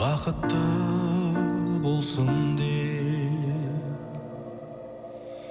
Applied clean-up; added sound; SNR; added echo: none; Wind chime; 10 dB; none.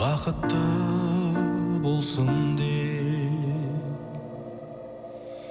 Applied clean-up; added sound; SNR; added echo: none; none; none; none.